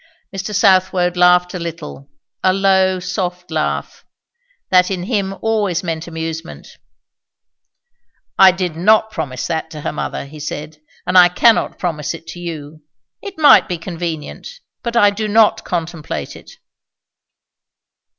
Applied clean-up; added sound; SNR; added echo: none; none; none; none.